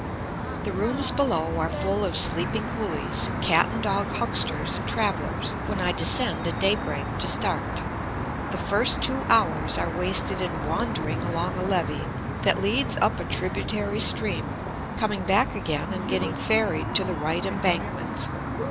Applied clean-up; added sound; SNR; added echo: none; Traffic noise, roadway noise; 1 dB; none.